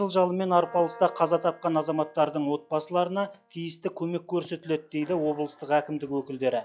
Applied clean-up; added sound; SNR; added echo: classical method log-MMSE.